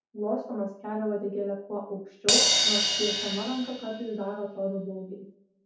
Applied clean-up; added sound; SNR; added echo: none; Crash cymbal; -5 dB; reverberation time 0.6 s.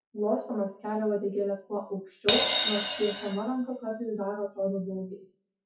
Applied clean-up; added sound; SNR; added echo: classical method WPE with log-MMSE.